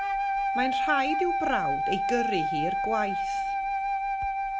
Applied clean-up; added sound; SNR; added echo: none; Wind instrument, woodwind instrument; -4 dB; none.